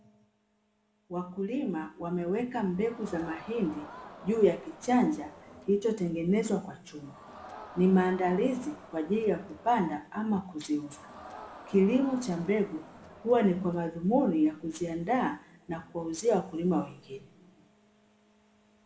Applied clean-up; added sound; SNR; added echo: none; Crowd; 18 dB; reverberation time 1.4 s.